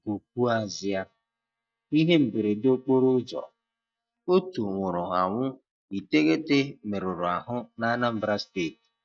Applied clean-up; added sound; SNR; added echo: neural mask model DeepFilterNet 3.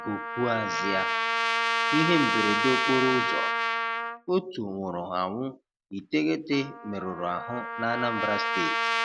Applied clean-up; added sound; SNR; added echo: none; Trumpet; -1 dB; none.